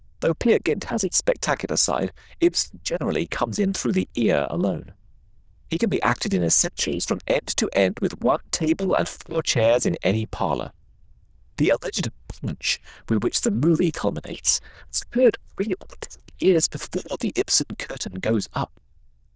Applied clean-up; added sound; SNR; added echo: neural diffusion model UNIVERSE++.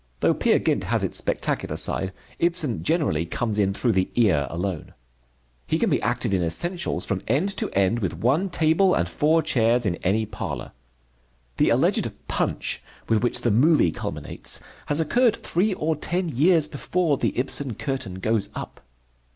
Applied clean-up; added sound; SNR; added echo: none; none; none; none.